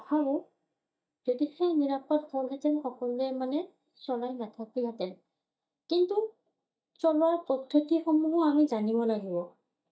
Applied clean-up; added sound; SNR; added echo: neural mask model DeepFilterNet 3.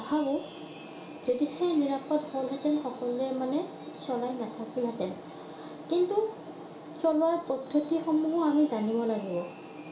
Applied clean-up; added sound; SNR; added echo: none; Chime; 18 dB; reverberation time 0.4 s.